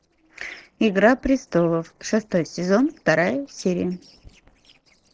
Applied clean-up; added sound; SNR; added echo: neural separator model SepFormer DNS4.